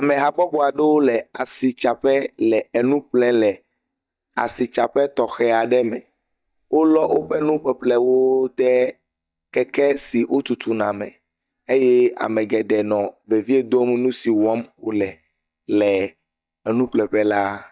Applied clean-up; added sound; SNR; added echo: neural mask model DeepFilterNet 3.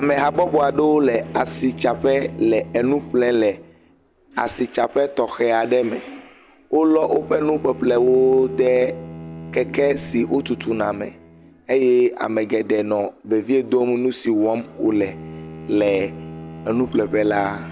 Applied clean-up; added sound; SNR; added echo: none; Bowed string instrument; 17 dB; none.